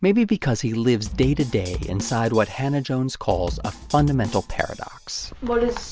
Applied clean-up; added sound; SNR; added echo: none; Bass drum / Snare drum; 11 dB; none.